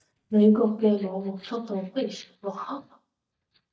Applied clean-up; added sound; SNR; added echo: neural mask model DeepFilterNet 3.